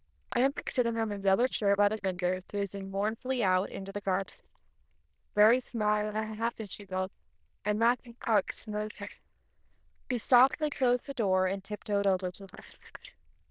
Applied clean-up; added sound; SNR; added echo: neural diffusion model UNIVERSE++.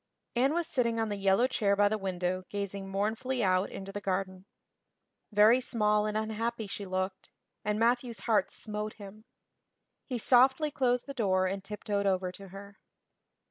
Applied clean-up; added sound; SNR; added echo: none; none; none; none.